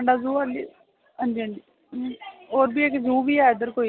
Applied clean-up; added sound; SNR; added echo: none; none; none; none.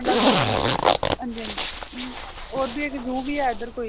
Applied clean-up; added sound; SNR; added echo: none; Zipper (clothing); -5 dB; none.